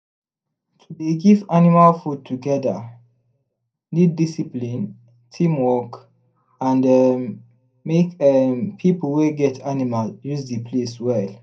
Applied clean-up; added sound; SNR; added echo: none; none; none; reverberation time 0.2 s.